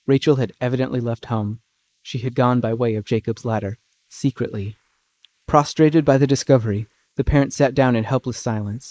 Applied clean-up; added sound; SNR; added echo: neural mask model Resemble Enhance denoiser.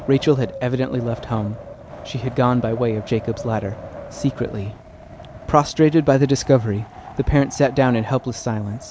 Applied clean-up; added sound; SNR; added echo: none; Wind; 16 dB; none.